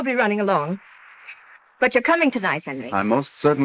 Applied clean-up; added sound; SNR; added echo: neural mask model Resemble Enhance denoiser.